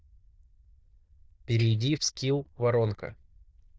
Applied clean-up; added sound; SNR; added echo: neural diffusion model UNIVERSE++.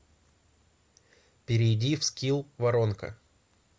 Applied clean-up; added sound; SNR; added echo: none; none; none; none.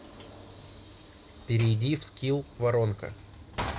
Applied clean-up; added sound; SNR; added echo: none; Sliding door / Train; 12 dB; none.